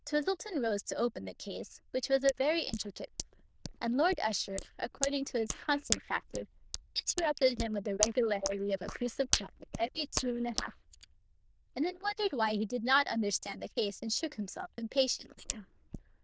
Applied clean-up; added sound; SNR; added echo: neural diffusion model UNIVERSE++.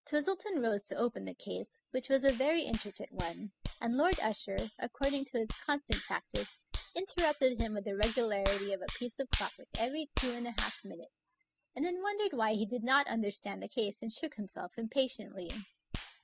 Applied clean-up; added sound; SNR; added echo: classical method spectral subtraction.